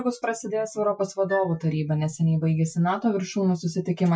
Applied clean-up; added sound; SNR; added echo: classical method Wiener filter.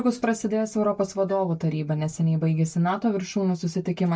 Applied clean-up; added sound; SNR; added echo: neural mask model DeepFilterNet 3.